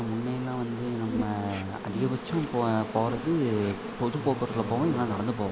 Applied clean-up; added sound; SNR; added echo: none; Insect; 7 dB; none.